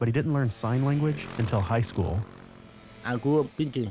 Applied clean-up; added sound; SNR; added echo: none; Motorcycle; 18 dB; none.